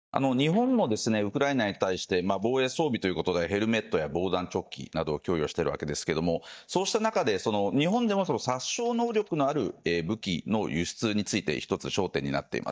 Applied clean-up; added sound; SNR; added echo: neural mask model DeepFilterNet 3.